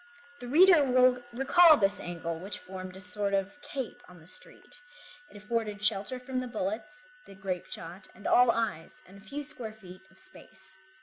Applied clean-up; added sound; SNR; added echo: none; none; none; none.